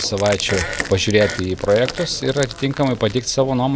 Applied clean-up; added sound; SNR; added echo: none; Fart + Crushing; 12 dB; none.